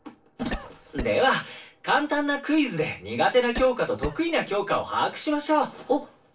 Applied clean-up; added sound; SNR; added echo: none; Cough; 11 dB; reverberation time 0.2 s.